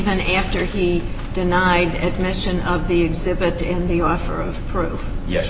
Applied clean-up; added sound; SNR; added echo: none; none; none; none.